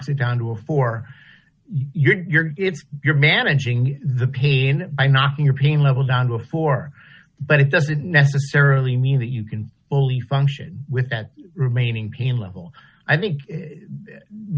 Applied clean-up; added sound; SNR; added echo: none; none; none; none.